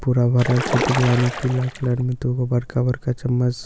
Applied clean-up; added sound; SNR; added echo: none; Splash, splatter; 7 dB; none.